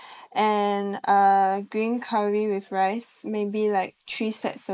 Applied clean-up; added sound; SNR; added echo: neural mask model Resemble Enhance denoiser.